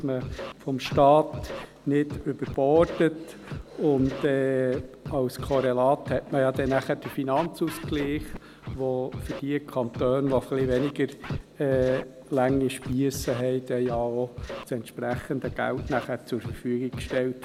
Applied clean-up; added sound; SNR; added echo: none; Scratching (performance technique); 12 dB; none.